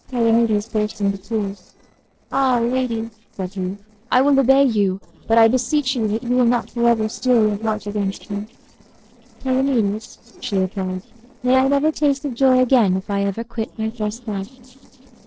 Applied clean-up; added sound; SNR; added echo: neural separator model SepFormer DNS4.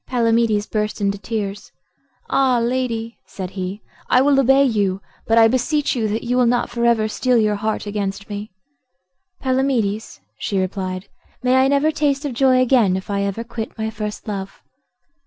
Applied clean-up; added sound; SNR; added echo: none; none; none; none.